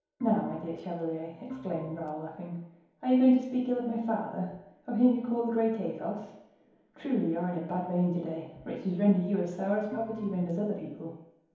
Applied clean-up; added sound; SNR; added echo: none; Organ; 16 dB; reverberation time 2.2 s.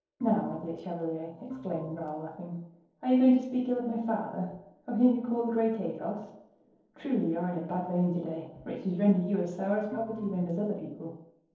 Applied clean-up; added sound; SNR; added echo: neural separator model SepFormer DNS4.